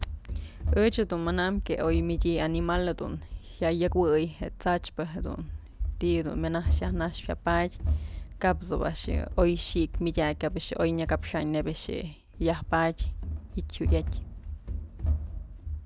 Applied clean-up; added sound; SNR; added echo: none; Run; 3 dB; none.